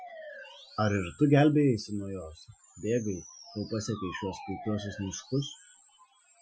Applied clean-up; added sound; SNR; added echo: classical method Wiener filter.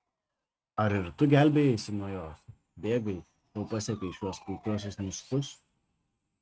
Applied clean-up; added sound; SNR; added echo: neural mask model RNNoise.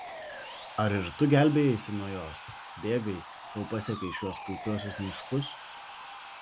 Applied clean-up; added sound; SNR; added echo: none; Sawing; 12 dB; none.